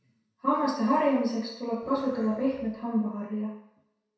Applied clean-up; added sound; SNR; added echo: none; Growling; 19 dB; reverberation time 0.7 s.